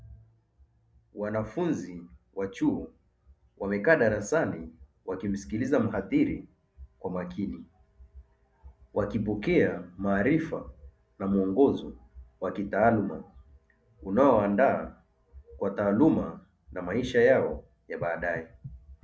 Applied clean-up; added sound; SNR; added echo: none; none; none; none.